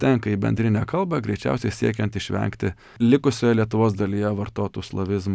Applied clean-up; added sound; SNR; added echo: none; none; none; none.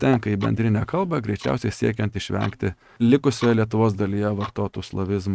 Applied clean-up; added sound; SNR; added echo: neural mask model RNNoise.